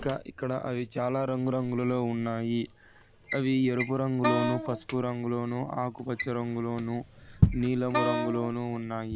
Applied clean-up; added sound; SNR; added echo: none; Drawer open or close + Wind instrument, woodwind instrument; 4 dB; none.